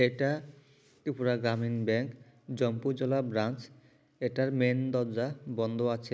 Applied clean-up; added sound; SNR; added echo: none; none; none; none.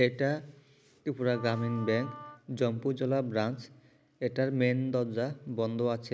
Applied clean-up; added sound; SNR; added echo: none; Wind instrument, woodwind instrument; 17 dB; none.